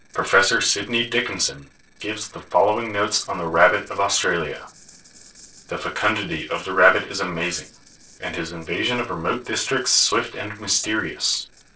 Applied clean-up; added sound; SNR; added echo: neural separator model SepFormer DNS4.